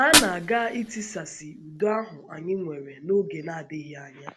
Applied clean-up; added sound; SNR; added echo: none; Fire; 2 dB; none.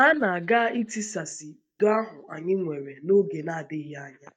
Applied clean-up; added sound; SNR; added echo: neural mask model DeepFilterNet 3.